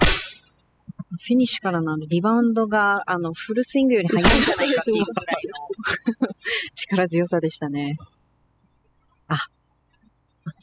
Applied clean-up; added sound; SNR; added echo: classical method spectral subtraction.